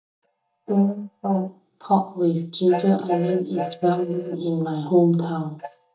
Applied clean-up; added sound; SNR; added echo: neural mask model DeepFilterNet 3.